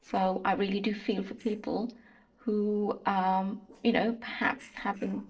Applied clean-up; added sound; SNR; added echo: neural separator model SepFormer DNS4.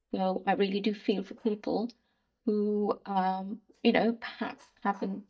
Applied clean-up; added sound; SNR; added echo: neural mask model DeepFilterNet 3.